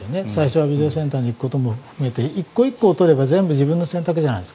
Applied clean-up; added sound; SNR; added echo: none; none; none; none.